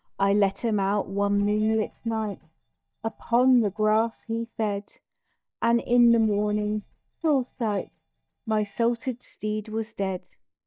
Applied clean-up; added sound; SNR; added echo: neural mask model DeepFilterNet 3.